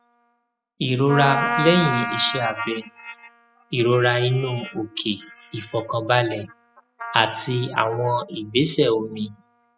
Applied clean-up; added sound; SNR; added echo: classical method spectral subtraction.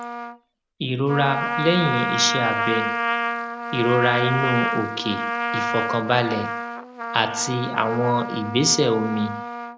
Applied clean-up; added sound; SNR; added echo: none; Trumpet; 3 dB; none.